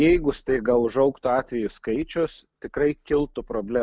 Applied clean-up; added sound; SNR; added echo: none; none; none; none.